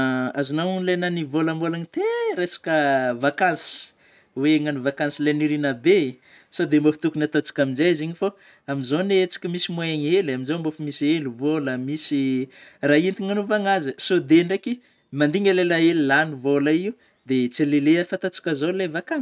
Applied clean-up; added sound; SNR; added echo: none; none; none; none.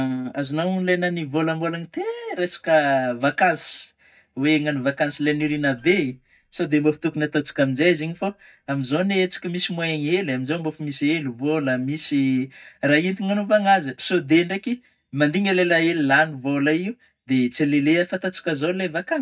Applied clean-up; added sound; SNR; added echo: neural mask model DeepFilterNet 3.